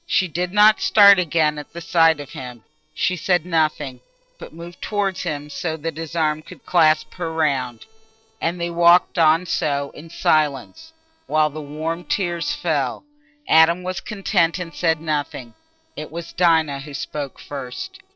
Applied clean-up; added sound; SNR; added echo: neural separator model SepFormer DNS4.